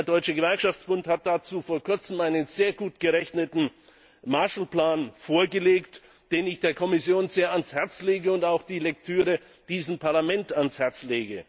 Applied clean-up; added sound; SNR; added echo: none; none; none; none.